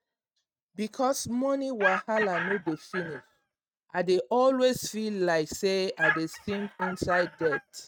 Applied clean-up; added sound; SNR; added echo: neural mask model RNNoise.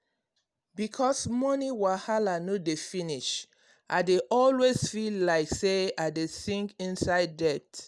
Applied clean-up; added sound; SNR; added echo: none; none; none; none.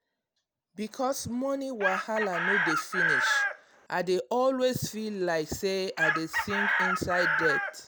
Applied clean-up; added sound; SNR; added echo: none; Chicken, rooster; 0 dB; none.